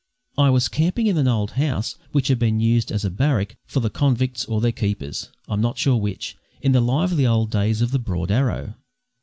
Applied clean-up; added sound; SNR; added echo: none; none; none; none.